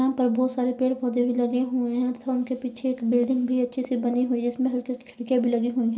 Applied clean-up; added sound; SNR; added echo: none; none; none; none.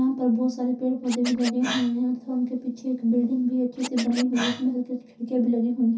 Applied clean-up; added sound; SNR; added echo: none; Scratching (performance technique); 14 dB; reverberation time 0.3 s.